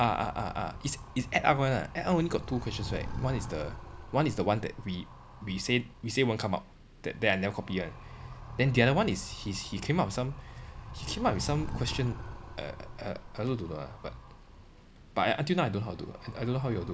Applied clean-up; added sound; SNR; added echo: none; Animal; 11 dB; none.